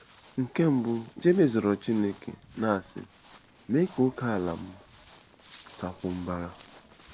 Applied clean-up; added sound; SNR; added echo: none; Walk, footsteps; 18 dB; none.